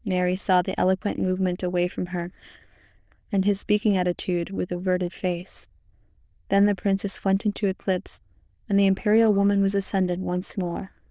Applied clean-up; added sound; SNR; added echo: neural diffusion model UNIVERSE++.